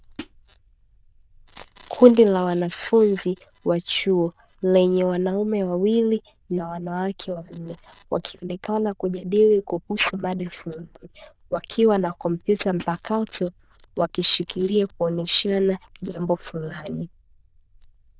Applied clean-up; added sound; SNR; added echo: neural diffusion model UNIVERSE++.